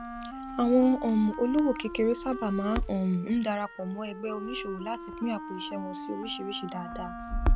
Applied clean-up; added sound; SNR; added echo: none; Crackle + Wind instrument, woodwind instrument; 5 dB; none.